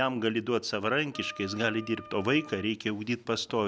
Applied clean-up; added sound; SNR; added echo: none; Wind instrument, woodwind instrument; 18 dB; none.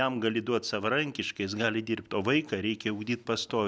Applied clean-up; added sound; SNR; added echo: none; none; none; none.